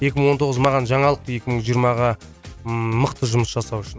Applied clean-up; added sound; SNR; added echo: none; none; none; none.